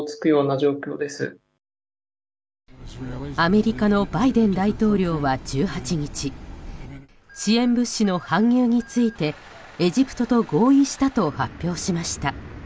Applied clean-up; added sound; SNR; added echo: none; none; none; none.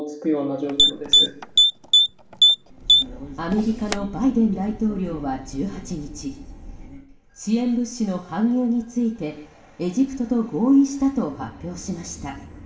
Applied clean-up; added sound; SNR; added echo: none; Typing; -4 dB; reverberation time 0.7 s.